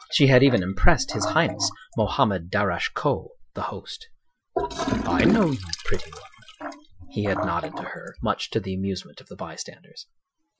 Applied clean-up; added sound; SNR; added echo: classical method Wiener filter.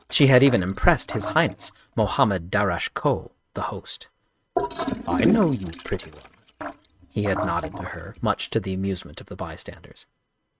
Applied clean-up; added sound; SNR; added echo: neural mask model RNNoise.